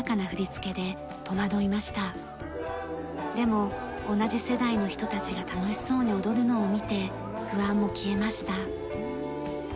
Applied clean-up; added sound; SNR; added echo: none; none; none; none.